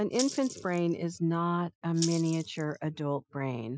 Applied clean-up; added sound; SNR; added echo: classical method Wiener filter.